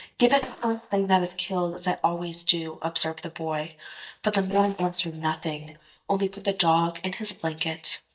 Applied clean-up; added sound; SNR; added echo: neural mask model DeepFilterNet 3.